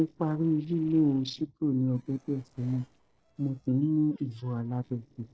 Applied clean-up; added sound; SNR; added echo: neural separator model SepFormer DNS4.